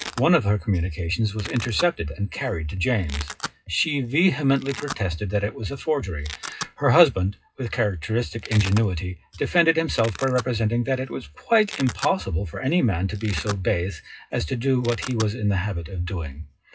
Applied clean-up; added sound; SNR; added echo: classical method WPE with log-MMSE.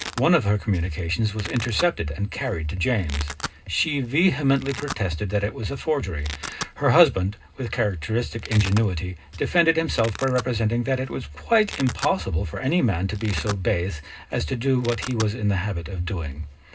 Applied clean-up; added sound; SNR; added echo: none; Domestic sounds, home sounds; 16 dB; reverberation time 0.2 s.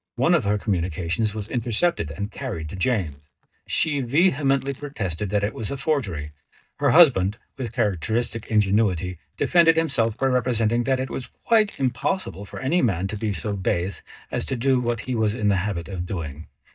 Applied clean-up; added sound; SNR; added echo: neural mask model DeepFilterNet 3.